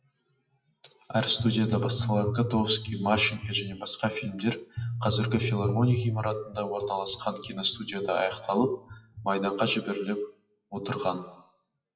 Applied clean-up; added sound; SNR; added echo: classical method WPE with log-MMSE.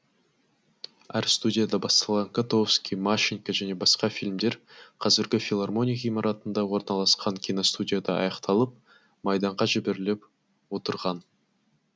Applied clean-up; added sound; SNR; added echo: none; none; none; none.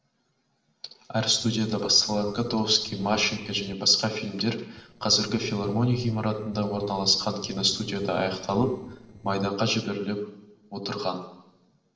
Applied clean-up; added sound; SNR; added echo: neural separator model SepFormer DNS4.